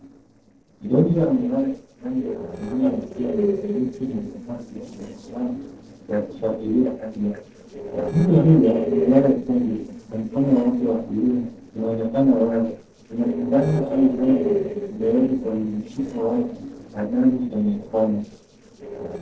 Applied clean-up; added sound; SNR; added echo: neural separator model SepFormer DNS4.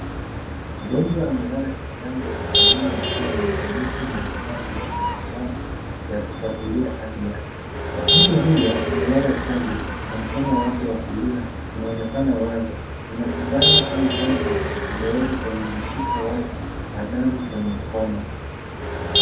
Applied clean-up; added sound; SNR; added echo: none; Motor vehicle (road); -2 dB; reverberation time 0.7 s.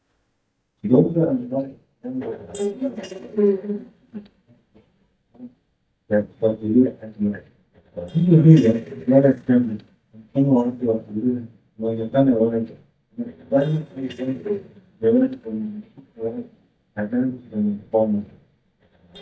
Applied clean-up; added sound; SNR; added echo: neural mask model DeepFilterNet 3.